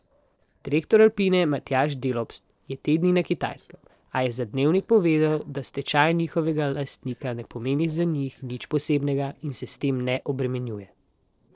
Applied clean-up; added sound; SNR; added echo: neural separator model SepFormer DNS4.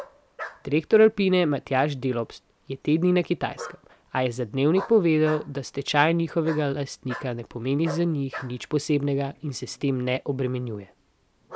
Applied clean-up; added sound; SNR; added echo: none; Bark; 18 dB; none.